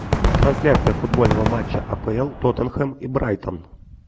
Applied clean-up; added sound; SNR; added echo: none; Fireworks; 1 dB; none.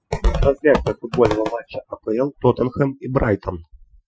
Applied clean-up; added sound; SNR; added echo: classical method Wiener filter.